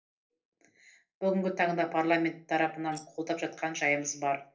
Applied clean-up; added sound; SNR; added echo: neural separator model SepFormer DNS4.